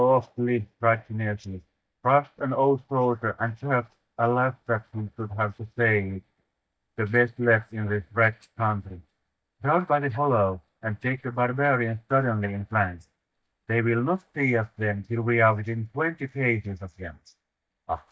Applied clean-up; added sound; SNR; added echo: neural mask model DeepFilterNet 3.